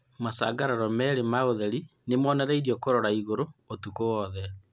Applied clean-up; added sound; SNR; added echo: none; none; none; none.